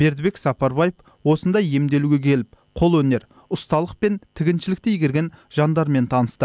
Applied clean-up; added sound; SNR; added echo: none; none; none; none.